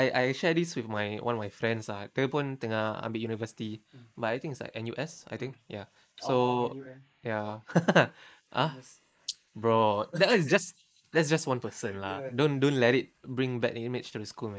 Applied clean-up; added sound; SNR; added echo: neural mask model Resemble Enhance denoiser.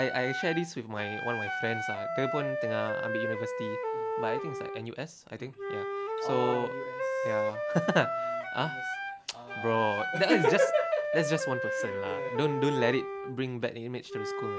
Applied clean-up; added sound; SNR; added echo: none; Wind instrument, woodwind instrument; 2 dB; none.